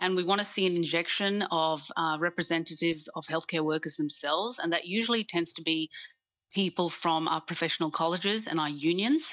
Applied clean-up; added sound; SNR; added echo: neural mask model DeepFilterNet 3.